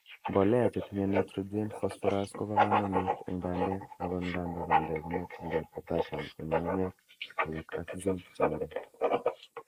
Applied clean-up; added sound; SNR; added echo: neural mask model Resemble Enhance denoiser.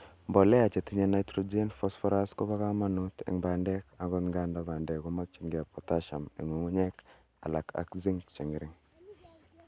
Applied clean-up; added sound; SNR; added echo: none; none; none; none.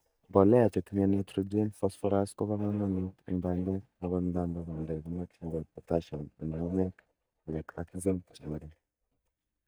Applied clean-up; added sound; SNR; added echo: neural mask model DeepFilterNet 3.